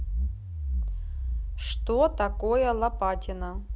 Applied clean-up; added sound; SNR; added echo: none; Accelerating, revving, vroom; 1 dB; none.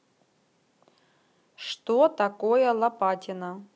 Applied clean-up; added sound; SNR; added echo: none; none; none; none.